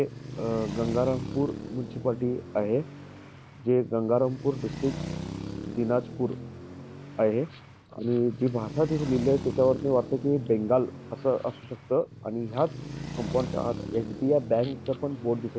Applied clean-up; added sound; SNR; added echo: none; Traffic noise, roadway noise; 10 dB; none.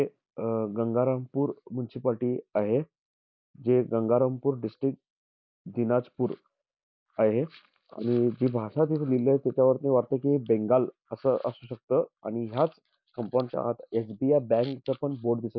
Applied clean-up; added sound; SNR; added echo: none; none; none; none.